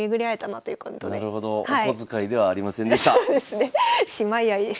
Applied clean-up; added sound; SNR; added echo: none; none; none; none.